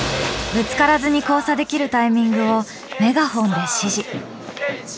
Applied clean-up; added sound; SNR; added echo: none; none; none; none.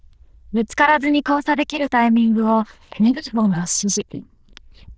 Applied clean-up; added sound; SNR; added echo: neural diffusion model UNIVERSE++.